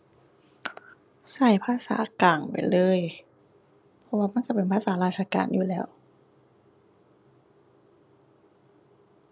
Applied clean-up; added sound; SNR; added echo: none; none; none; none.